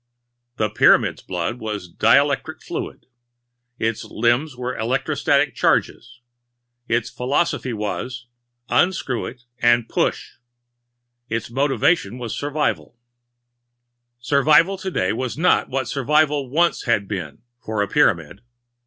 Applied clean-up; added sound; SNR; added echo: none; none; none; none.